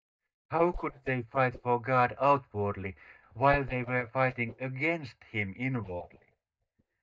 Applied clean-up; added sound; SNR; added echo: neural mask model DeepFilterNet 3.